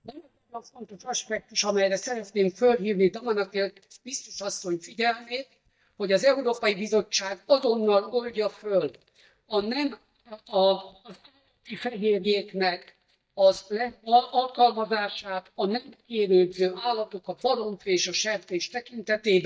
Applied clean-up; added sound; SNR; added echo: neural mask model DeepFilterNet 3.